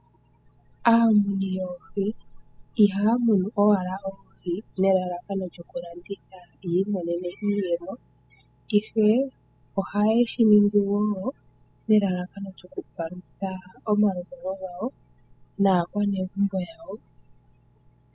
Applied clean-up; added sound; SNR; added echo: classical method spectral subtraction.